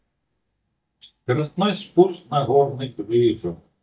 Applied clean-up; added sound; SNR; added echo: neural mask model DeepFilterNet 3.